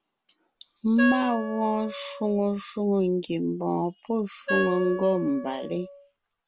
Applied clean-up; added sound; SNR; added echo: none; Wind instrument, woodwind instrument; 8 dB; none.